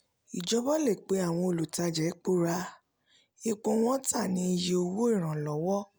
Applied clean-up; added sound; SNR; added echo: none; none; none; none.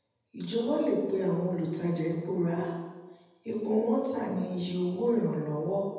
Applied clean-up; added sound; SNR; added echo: none; none; none; reverberation time 1.1 s.